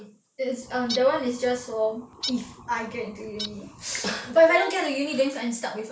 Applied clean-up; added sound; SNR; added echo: none; Bird; 14 dB; none.